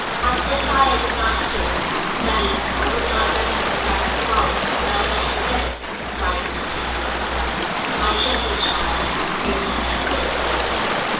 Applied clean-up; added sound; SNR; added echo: none; Stream / Ocean; -2 dB; reverberation time 0.7 s.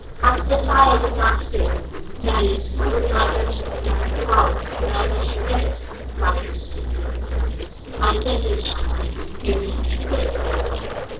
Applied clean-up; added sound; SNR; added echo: neural separator model SepFormer DNS4.